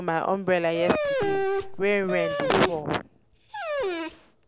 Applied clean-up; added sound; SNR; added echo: none; Dog; 3 dB; none.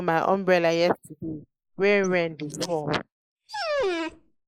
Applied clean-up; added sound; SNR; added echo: neural mask model Resemble Enhance denoiser.